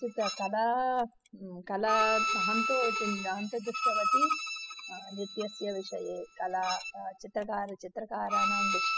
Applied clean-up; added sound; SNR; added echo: classical method spectral subtraction.